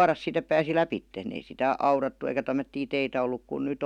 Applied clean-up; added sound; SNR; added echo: none; none; none; none.